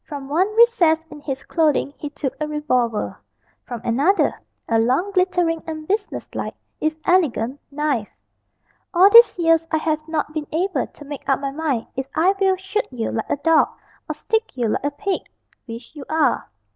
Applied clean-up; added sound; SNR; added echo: none; none; none; none.